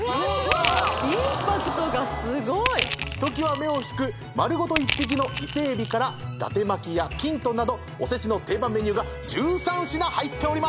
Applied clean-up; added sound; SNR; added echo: none; Crushing; 3 dB; none.